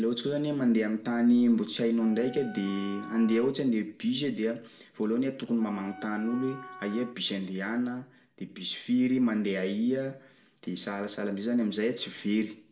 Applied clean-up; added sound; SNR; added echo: none; Wind instrument, woodwind instrument; 18 dB; reverberation time 0.4 s.